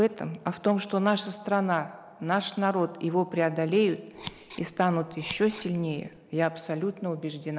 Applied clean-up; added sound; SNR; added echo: neural mask model Resemble Enhance denoiser.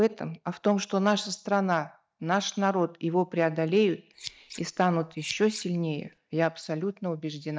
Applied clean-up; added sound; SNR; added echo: neural mask model DeepFilterNet 3.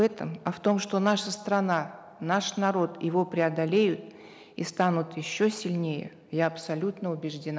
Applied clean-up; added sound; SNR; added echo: none; none; none; none.